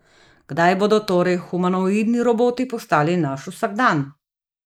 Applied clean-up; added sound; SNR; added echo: neural mask model Resemble Enhance denoiser.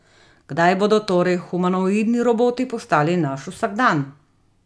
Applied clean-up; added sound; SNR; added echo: none; none; none; none.